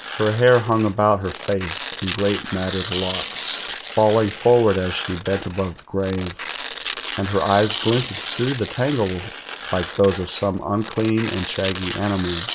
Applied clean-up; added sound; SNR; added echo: none; Tearing; 10 dB; none.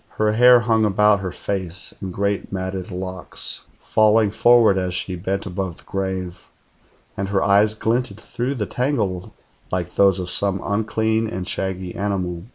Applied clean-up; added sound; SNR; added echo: none; none; none; none.